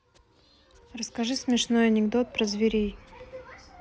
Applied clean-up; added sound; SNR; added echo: none; none; none; none.